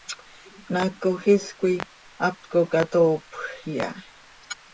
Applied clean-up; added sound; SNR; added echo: none; Clock; 17 dB; none.